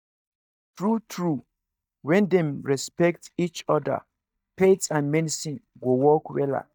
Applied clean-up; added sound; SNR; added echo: neural mask model DeepFilterNet 3.